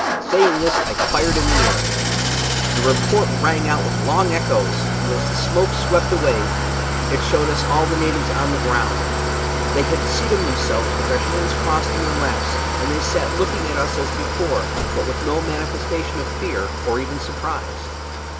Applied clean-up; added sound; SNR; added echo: none; Idling / Engine starting; -2 dB; none.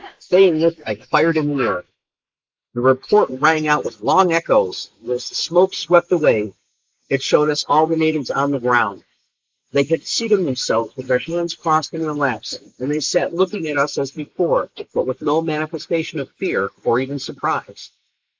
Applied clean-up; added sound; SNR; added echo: neural mask model Resemble Enhance denoiser.